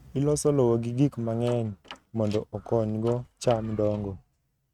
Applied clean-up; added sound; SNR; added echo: neural mask model RNNoise.